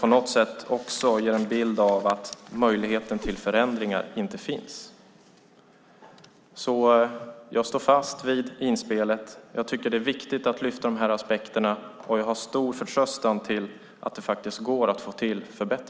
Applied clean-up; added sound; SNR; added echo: none; Meow; 15 dB; none.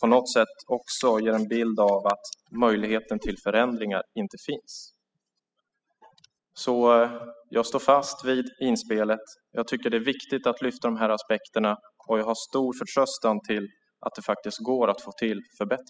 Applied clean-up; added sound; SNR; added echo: classical method spectral subtraction.